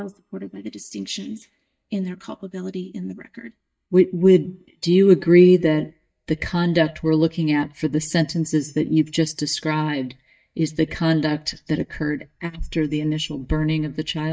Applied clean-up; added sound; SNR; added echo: neural mask model DeepFilterNet 3.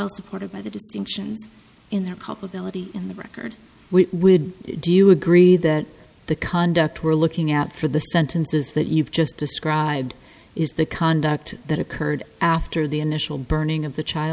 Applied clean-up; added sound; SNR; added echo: none; none; none; none.